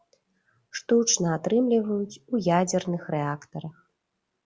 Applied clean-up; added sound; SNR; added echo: none; none; none; none.